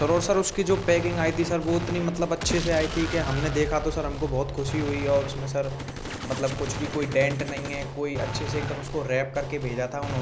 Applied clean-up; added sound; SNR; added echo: none; Gunshot, gunfire; 6 dB; none.